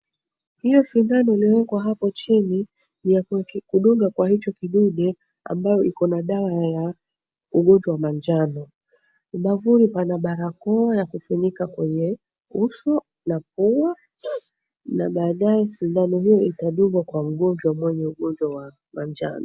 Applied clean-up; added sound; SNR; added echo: none; none; none; none.